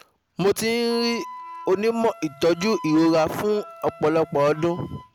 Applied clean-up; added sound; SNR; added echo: none; Wind instrument, woodwind instrument; 18 dB; none.